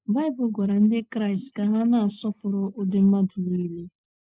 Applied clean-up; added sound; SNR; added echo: neural mask model Resemble Enhance denoiser.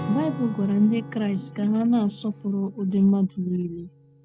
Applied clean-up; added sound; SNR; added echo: none; Acoustic guitar / Strum; 14 dB; none.